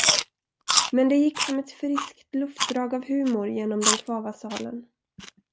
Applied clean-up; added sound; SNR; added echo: none; Chewing, mastication; 2 dB; none.